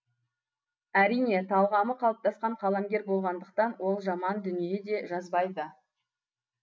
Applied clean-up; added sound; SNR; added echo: none; none; none; none.